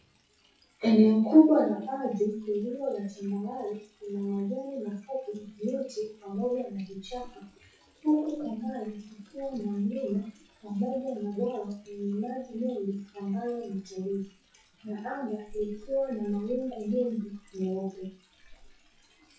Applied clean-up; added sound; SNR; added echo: classical method WPE with log-MMSE.